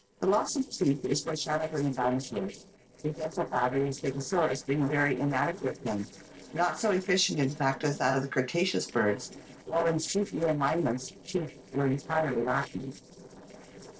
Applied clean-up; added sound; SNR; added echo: neural separator model SepFormer DNS4.